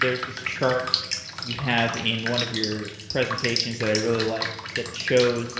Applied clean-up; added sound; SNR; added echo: none; Drip; 4 dB; reverberation time 1.2 s.